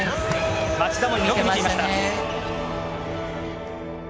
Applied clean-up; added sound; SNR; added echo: none; none; none; none.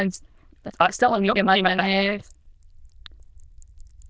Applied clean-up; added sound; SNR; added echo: neural diffusion model UNIVERSE++.